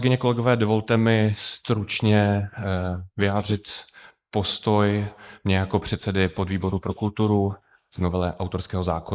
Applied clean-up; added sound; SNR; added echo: neural mask model Resemble Enhance denoiser.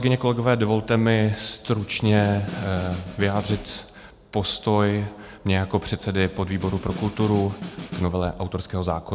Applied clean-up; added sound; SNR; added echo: none; Snare drum; 13 dB; none.